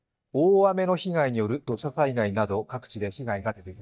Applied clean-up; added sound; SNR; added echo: neural mask model DeepFilterNet 3.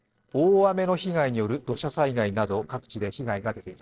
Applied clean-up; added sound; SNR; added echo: neural separator model SepFormer DNS4.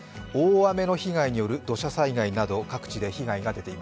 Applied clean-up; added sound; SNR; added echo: none; none; none; none.